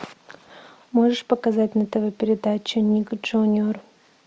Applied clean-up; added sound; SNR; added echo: none; none; none; none.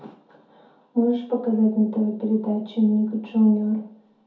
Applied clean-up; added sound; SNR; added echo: none; none; none; reverberation time 0.5 s.